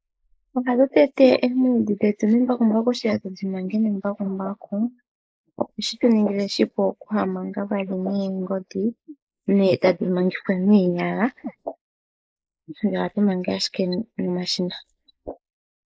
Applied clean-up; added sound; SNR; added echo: neural mask model Resemble Enhance denoiser.